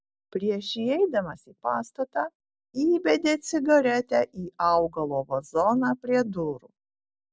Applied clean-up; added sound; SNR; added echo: none; none; none; none.